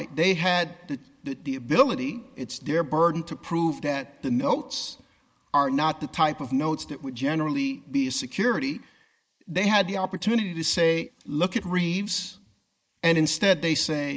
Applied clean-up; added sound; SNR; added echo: neural mask model Resemble Enhance denoiser.